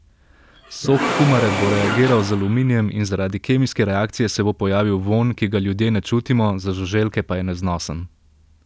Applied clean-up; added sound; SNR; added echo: none; Engine / Mechanisms; 6 dB; none.